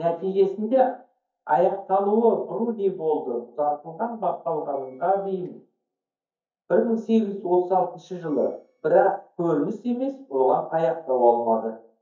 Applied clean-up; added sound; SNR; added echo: neural mask model DeepFilterNet 3.